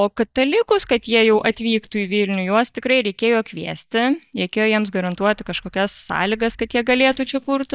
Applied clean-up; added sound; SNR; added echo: neural mask model DeepFilterNet 3.